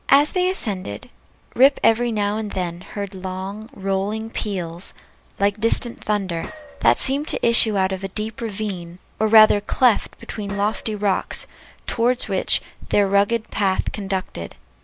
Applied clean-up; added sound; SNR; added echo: none; Gunshot, gunfire; 19 dB; none.